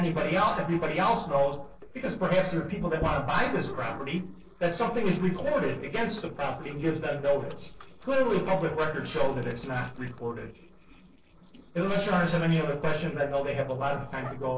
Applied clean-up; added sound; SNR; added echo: neural separator model SepFormer DNS4.